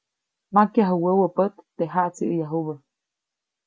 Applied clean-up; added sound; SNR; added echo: none; none; none; none.